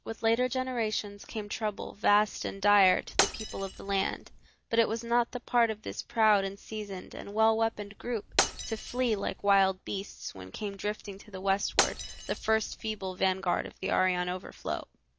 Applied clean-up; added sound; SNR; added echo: none; Shatter; 6 dB; none.